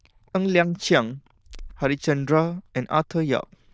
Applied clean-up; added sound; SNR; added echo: neural diffusion model UNIVERSE++.